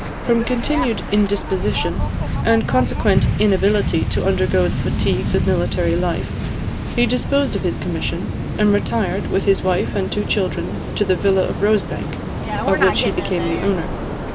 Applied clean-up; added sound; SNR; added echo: none; Waves, surf; 2 dB; none.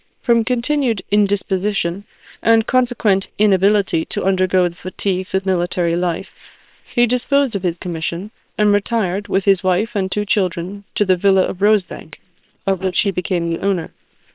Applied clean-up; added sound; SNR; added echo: neural separator model SepFormer WHAM!.